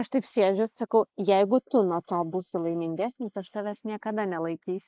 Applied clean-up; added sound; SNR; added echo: neural mask model Resemble Enhance denoiser.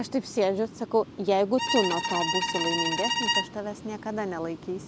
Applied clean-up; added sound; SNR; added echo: none; Bowed string instrument; 1 dB; none.